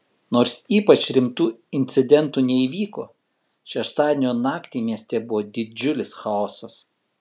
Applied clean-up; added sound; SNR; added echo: none; none; none; none.